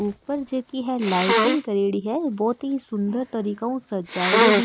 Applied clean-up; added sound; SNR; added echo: none; Sneeze; 0 dB; none.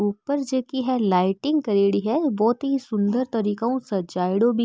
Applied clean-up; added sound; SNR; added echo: none; none; none; none.